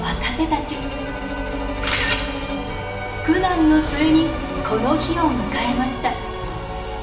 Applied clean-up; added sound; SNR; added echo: none; Bowed string instrument; 12 dB; reverberation time 0.7 s.